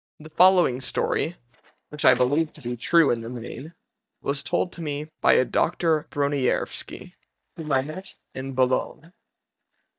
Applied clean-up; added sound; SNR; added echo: neural mask model DeepFilterNet 3.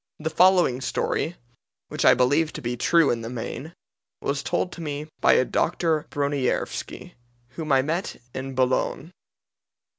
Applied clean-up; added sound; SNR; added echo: none; none; none; none.